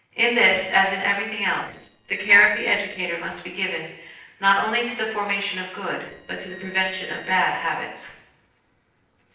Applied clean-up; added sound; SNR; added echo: neural separator model SepFormer DNS4.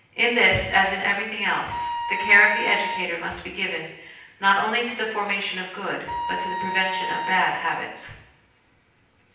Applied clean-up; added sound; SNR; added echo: none; Wind instrument, woodwind instrument; 5 dB; reverberation time 0.9 s.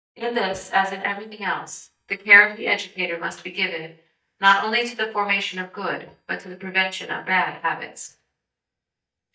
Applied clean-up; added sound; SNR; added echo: neural mask model DeepFilterNet 3.